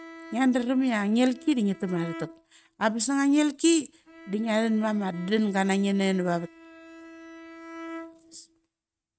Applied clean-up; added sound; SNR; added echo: neural mask model RNNoise.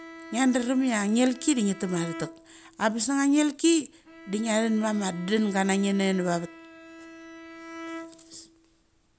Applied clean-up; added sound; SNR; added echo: none; Bowed string instrument; 17 dB; none.